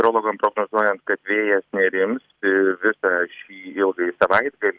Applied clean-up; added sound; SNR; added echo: none; none; none; none.